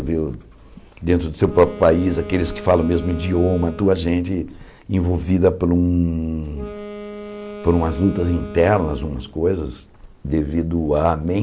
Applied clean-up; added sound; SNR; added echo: none; Wind instrument, woodwind instrument; 17 dB; none.